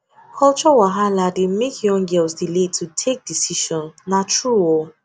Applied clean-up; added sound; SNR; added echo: none; none; none; none.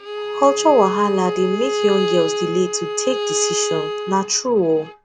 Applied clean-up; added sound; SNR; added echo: none; Bowed string instrument; 4 dB; none.